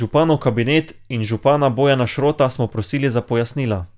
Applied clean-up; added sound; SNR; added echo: none; none; none; none.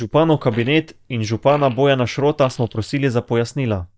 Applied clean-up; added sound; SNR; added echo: neural mask model DeepFilterNet 3.